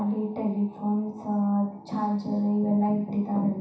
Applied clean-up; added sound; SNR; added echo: none; none; none; reverberation time 0.7 s.